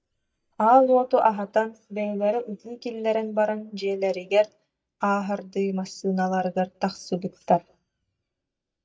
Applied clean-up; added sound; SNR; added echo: neural mask model DeepFilterNet 3.